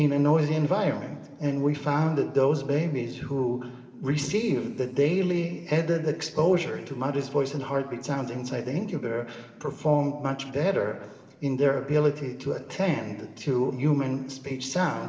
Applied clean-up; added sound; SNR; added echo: none; none; none; reverberation time 3.0 s.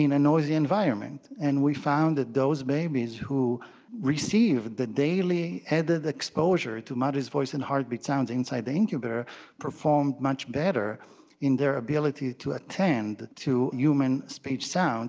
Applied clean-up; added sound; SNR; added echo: none; none; none; none.